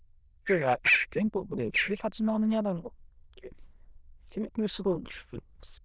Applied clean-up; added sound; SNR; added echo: neural diffusion model UNIVERSE++.